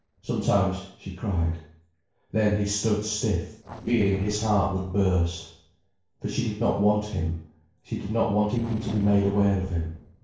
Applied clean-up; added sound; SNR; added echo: neural separator model SepFormer DNS4.